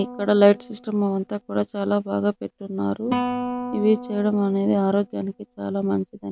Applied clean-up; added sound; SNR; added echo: none; Guitar; 11 dB; none.